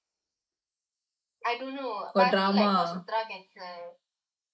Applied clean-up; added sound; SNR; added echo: neural mask model Resemble Enhance denoiser.